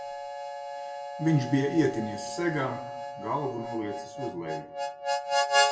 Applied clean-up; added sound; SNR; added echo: none; Harmonica; 1 dB; reverberation time 0.6 s.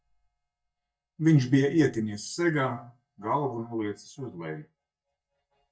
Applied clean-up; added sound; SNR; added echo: neural mask model DeepFilterNet 3.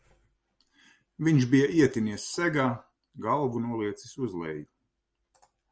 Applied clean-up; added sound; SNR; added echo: none; none; none; none.